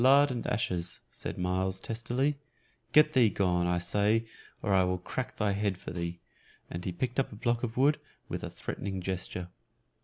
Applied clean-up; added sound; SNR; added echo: none; none; none; none.